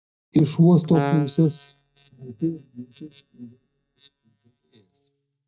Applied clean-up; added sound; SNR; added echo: neural mask model DeepFilterNet 3.